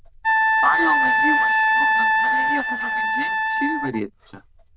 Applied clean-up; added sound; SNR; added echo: neural diffusion model UNIVERSE++.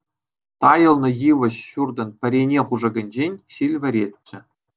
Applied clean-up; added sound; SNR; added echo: none; none; none; none.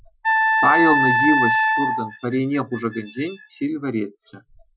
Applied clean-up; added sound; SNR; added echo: classical method Wiener filter.